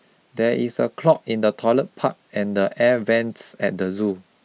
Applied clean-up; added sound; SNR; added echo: none; none; none; none.